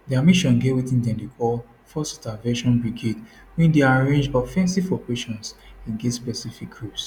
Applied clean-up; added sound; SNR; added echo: none; none; none; none.